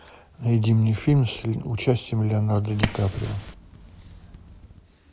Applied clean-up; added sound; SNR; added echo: none; Fire; 11 dB; none.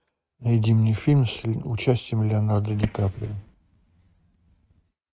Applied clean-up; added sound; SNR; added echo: neural mask model RNNoise.